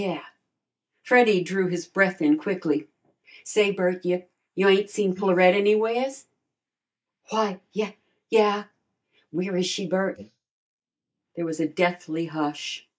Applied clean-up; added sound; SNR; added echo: neural mask model Resemble Enhance denoiser.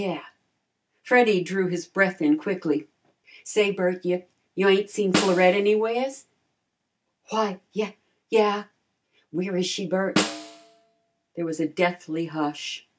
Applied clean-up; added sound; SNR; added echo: none; Snare drum; 6 dB; none.